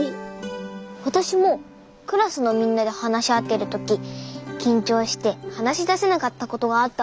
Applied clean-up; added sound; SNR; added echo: none; none; none; none.